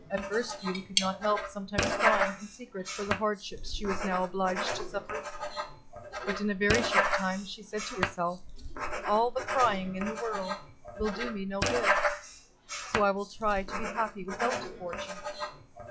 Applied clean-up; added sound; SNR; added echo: classical method log-MMSE.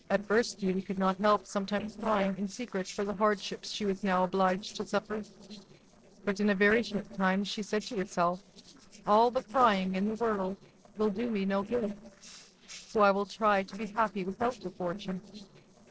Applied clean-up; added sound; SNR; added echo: neural separator model SepFormer DNS4.